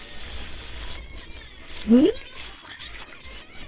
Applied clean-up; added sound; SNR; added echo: neural separator model SepFormer WHAMR!.